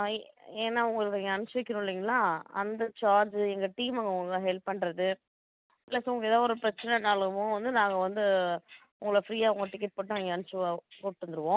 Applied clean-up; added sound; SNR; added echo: none; none; none; none.